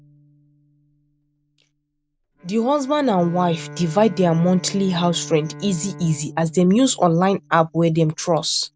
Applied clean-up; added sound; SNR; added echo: none; Bowed string instrument; 19 dB; none.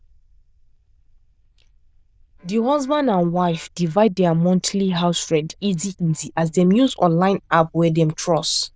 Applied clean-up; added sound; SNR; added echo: neural diffusion model UNIVERSE++.